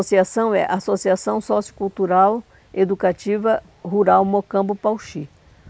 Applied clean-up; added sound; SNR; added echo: none; none; none; none.